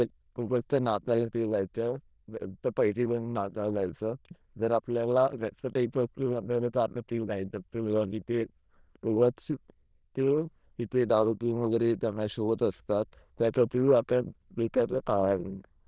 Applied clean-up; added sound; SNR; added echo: neural diffusion model UNIVERSE++.